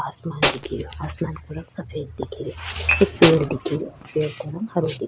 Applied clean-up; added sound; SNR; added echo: none; Tools + Dishes, pots, and pans / Glass; -3 dB; none.